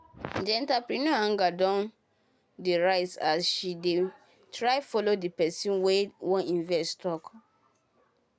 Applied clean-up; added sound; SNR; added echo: none; none; none; none.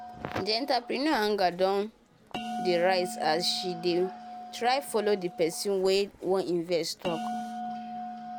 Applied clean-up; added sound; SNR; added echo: none; Bell; 10 dB; none.